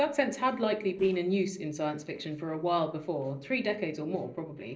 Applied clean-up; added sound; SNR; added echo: neural separator model SepFormer DNS4.